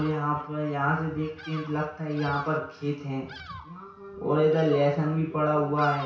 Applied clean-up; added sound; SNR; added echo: none; Bird vocalization, bird call, bird song; 17 dB; reverberation time 0.6 s.